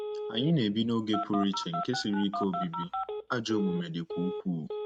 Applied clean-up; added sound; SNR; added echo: neural mask model RNNoise.